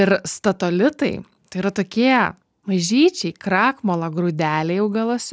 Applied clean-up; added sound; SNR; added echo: none; none; none; none.